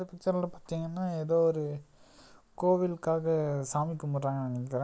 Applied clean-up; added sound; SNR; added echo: none; none; none; none.